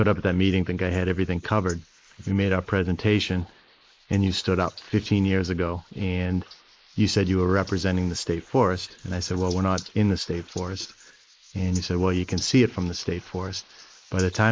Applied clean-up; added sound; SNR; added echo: neural mask model Resemble Enhance denoiser.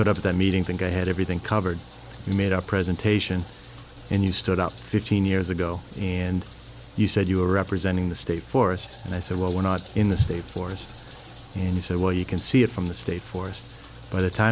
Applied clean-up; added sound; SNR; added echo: none; Bathtub (filling or washing); 13 dB; none.